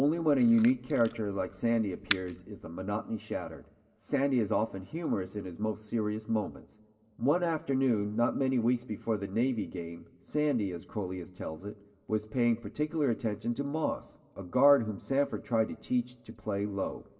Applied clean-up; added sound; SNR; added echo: none; Camera; 12 dB; reverberation time 1.0 s.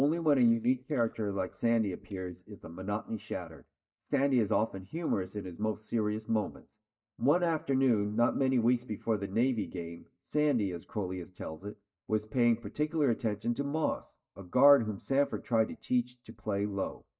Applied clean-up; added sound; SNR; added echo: neural mask model DeepFilterNet 3.